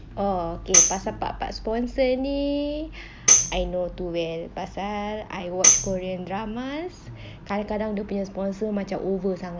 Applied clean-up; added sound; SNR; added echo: none; Tambourine; -4 dB; none.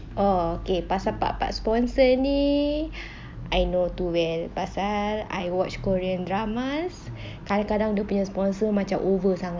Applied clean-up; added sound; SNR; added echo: none; none; none; none.